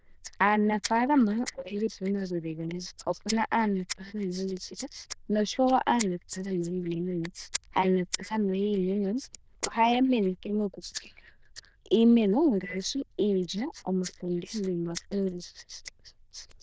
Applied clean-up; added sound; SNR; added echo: neural diffusion model UNIVERSE++.